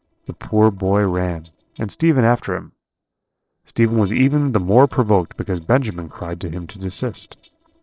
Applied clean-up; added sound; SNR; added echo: neural separator model SepFormer DNS4.